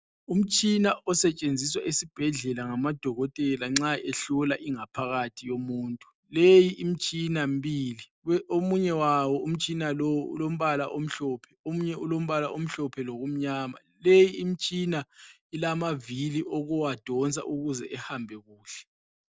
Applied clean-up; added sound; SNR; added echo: none; none; none; none.